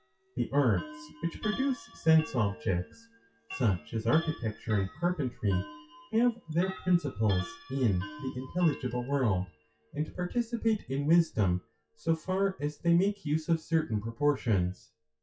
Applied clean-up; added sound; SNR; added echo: classical method WPE with log-MMSE.